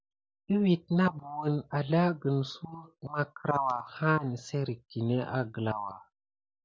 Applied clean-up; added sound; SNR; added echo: none; none; none; none.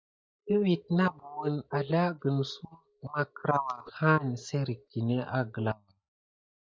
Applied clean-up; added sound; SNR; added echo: neural mask model DeepFilterNet 3.